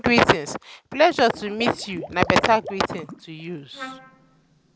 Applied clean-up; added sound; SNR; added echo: none; Water / Liquid + Trumpet; 17 dB; none.